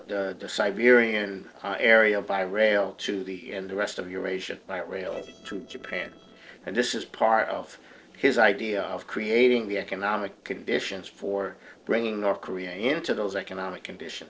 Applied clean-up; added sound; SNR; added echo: neural separator model SepFormer DNS4.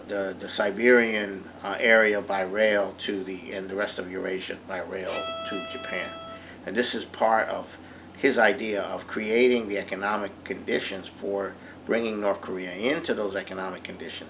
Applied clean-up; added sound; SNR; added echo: none; Bowed string instrument; 10 dB; none.